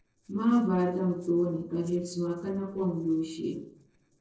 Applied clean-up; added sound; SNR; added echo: neural separator model SepFormer DNS4.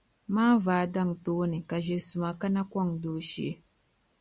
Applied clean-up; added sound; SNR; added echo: none; none; none; none.